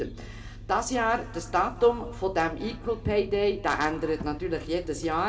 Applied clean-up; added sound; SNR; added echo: none; Motor vehicle (road); 13 dB; reverberation time 1.6 s.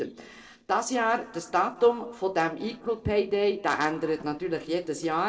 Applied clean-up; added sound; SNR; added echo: neural separator model SepFormer DNS4.